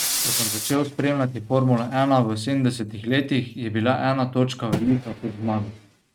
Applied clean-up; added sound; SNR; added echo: neural mask model RNNoise.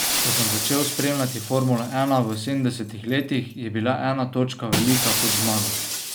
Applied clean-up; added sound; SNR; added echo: none; Shatter; 3 dB; none.